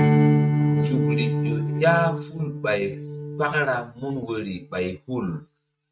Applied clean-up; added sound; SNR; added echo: neural mask model RNNoise.